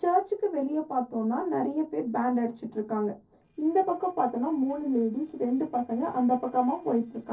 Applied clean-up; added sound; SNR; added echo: neural separator model SepFormer DNS4.